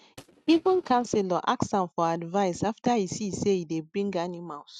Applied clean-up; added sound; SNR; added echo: neural mask model RNNoise.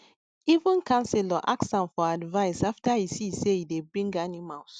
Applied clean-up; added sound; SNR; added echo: none; none; none; none.